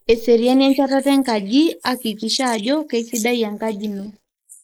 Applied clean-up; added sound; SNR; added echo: neural mask model Resemble Enhance denoiser.